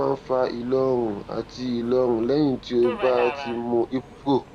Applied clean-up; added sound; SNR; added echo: none; Subway, metro, underground; 14 dB; none.